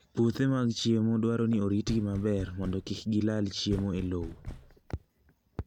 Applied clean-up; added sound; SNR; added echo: none; Knock; 14 dB; none.